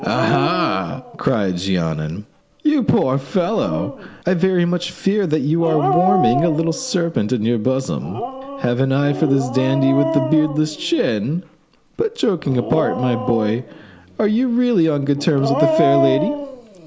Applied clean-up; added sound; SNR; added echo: none; Dog; 7 dB; none.